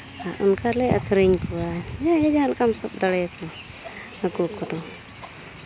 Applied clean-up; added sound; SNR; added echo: none; none; none; none.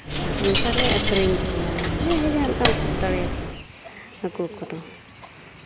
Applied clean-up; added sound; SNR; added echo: none; Coin (dropping); -3 dB; none.